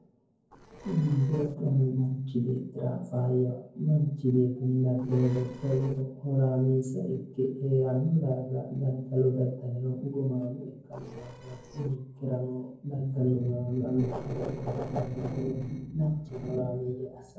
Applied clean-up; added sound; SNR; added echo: neural separator model SepFormer DNS4.